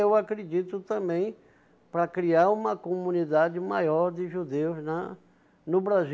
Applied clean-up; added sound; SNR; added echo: none; none; none; none.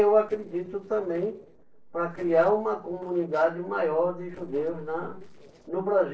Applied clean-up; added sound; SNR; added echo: neural separator model SepFormer DNS4.